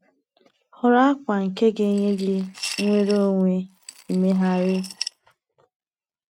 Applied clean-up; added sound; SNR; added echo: neural mask model RNNoise.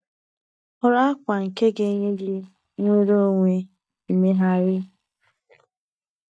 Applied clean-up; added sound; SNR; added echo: neural mask model DeepFilterNet 3.